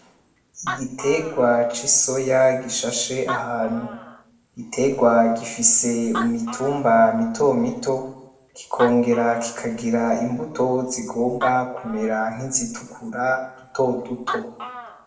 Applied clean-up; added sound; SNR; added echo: none; Animal; 15 dB; reverberation time 0.7 s.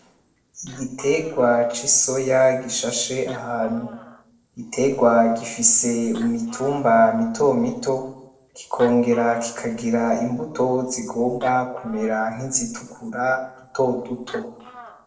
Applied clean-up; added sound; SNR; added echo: neural separator model SepFormer DNS4.